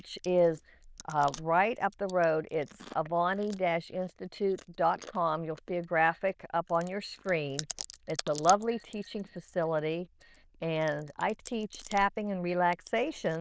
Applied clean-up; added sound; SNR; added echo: neural diffusion model UNIVERSE++.